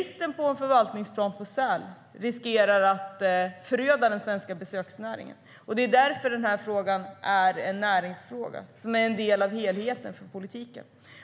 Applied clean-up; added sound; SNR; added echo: none; none; none; none.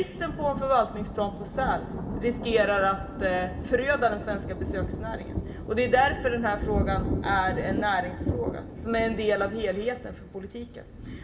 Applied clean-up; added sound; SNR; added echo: none; Thunder; 5 dB; reverberation time 0.2 s.